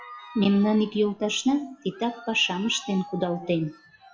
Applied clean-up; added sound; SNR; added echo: classical method WPE with log-MMSE.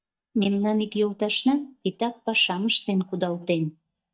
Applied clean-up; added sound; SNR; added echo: neural mask model DeepFilterNet 3.